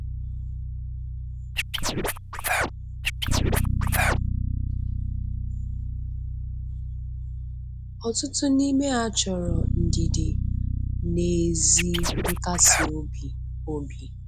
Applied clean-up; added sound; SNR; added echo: none; Bass guitar + Scratching (performance technique); -2 dB; none.